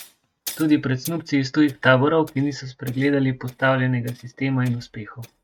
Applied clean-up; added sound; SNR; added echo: neural mask model RNNoise.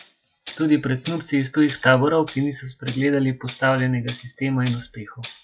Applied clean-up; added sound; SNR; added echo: classical method log-MMSE.